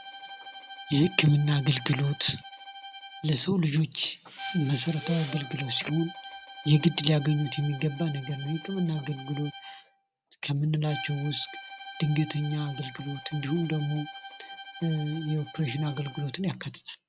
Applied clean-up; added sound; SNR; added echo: none; Bowed string instrument + Telephone; 15 dB; none.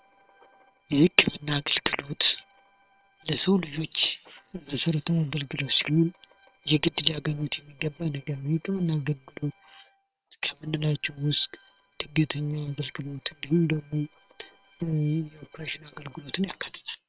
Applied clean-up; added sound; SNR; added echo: neural separator model SepFormer WHAM!.